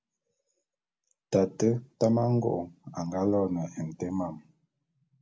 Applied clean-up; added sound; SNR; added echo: none; none; none; none.